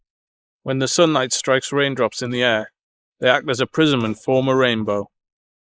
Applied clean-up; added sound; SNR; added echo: neural mask model Resemble Enhance denoiser.